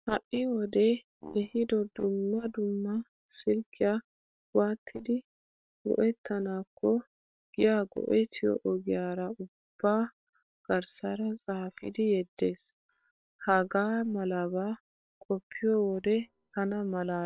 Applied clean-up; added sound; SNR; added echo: neural separator model SepFormer WHAM!.